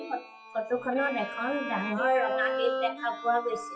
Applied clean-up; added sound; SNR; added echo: classical method WPE with log-MMSE.